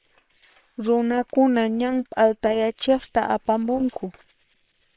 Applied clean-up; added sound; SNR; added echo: neural separator model SepFormer WHAM!.